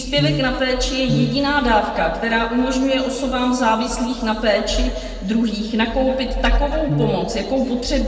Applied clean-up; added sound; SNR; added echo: none; Brass instrument; 5 dB; reverberation time 2.0 s.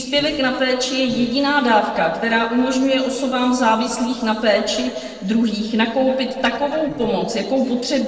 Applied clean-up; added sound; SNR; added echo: neural separator model SepFormer DNS4.